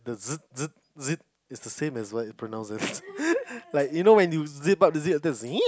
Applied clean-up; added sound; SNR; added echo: none; none; none; none.